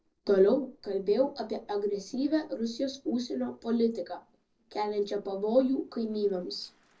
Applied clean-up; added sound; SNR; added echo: neural separator model SepFormer DNS4.